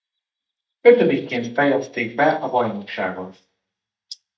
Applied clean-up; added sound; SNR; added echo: neural mask model DeepFilterNet 3.